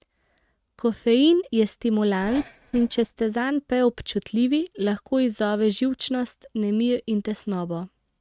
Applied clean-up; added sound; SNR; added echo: neural mask model RNNoise.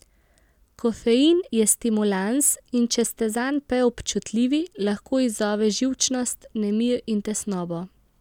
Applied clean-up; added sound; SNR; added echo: none; none; none; none.